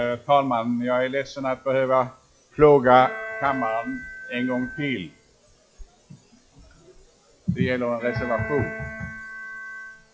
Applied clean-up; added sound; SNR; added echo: classical method log-MMSE.